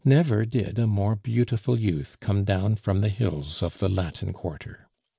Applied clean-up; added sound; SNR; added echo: none; none; none; none.